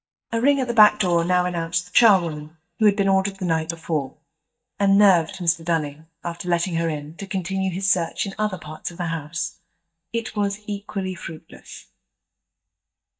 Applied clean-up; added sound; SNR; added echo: neural mask model DeepFilterNet 3.